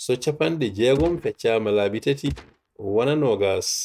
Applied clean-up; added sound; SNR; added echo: neural mask model RNNoise.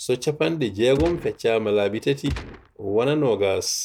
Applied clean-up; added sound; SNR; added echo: none; Gunshot, gunfire; 11 dB; none.